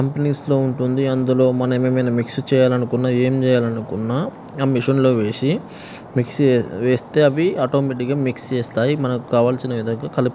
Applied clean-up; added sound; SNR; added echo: none; Stream; 20 dB; none.